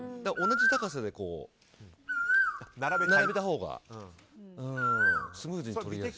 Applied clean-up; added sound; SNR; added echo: none; Bird; -4 dB; none.